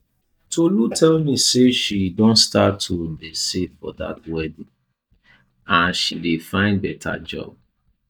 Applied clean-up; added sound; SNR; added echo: neural mask model DeepFilterNet 3.